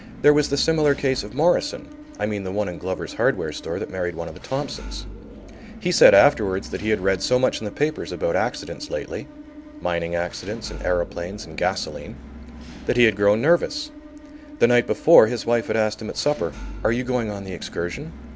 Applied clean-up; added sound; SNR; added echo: none; Engine / Mechanisms; 16 dB; none.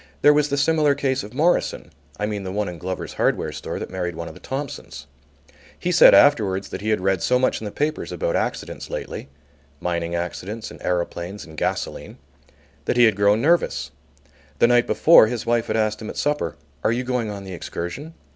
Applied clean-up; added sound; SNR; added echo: none; none; none; none.